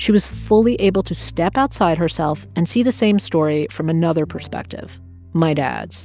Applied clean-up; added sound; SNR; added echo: none; none; none; none.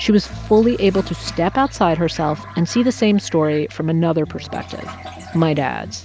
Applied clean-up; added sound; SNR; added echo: none; Toilet flush; 20 dB; none.